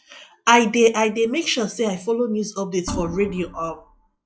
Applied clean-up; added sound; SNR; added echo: classical method log-MMSE.